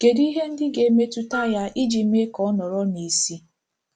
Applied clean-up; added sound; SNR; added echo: none; Wind instrument, woodwind instrument; 13 dB; none.